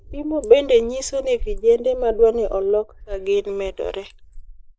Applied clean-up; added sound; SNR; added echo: neural mask model Resemble Enhance denoiser.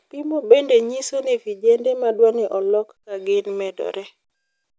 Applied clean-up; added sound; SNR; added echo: none; none; none; none.